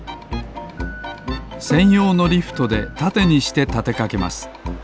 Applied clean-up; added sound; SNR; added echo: none; Bowed string instrument; 13 dB; none.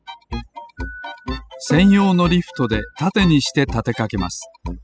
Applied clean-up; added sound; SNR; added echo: classical method spectral subtraction.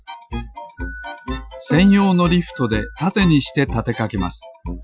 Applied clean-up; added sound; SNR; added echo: classical method Wiener filter.